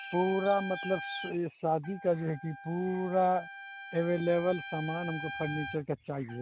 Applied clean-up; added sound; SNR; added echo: none; Trumpet; 11 dB; none.